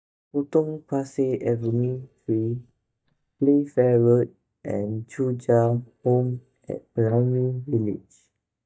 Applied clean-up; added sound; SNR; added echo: neural mask model DeepFilterNet 3.